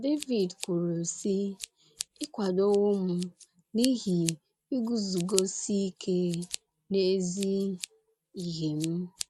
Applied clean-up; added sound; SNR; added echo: none; Scissors; 14 dB; none.